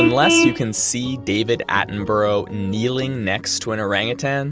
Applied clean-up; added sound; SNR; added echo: none; Vehicle horn, car horn, honking; 4 dB; none.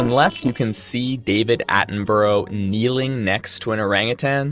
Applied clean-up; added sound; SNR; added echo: neural separator model SepFormer DNS4.